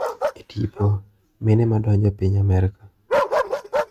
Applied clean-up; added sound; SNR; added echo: neural mask model RNNoise.